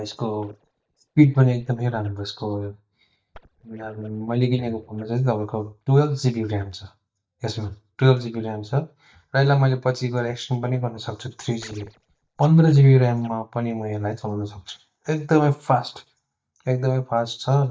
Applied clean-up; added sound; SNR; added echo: neural mask model DeepFilterNet 3.